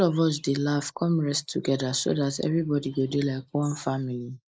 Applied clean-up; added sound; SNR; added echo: neural mask model Resemble Enhance denoiser.